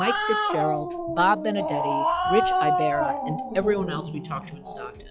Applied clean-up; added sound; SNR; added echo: classical method log-MMSE.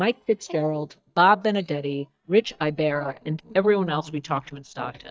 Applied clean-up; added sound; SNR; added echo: neural mask model DeepFilterNet 3.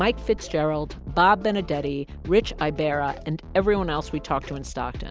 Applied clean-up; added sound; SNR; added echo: none; none; none; none.